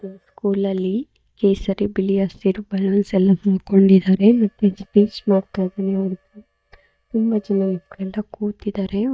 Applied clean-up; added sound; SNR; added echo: neural mask model DeepFilterNet 3.